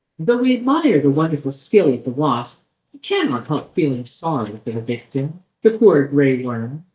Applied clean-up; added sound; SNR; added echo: neural mask model DeepFilterNet 3.